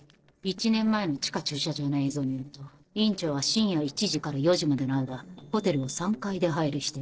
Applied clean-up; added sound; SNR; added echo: neural separator model SepFormer DNS4.